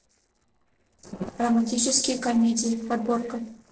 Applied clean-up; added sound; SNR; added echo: neural separator model SepFormer DNS4.